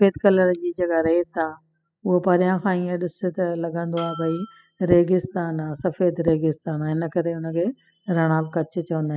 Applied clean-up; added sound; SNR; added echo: classical method spectral subtraction.